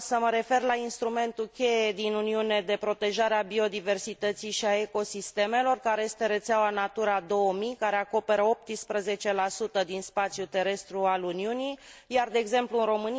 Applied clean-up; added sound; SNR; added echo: none; none; none; none.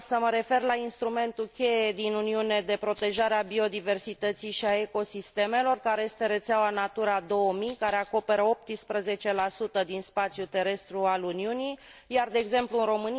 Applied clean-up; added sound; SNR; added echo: none; Rattle (instrument); 13 dB; none.